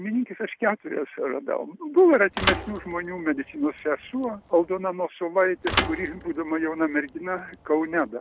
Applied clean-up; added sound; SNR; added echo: none; Thump, thud; 6 dB; none.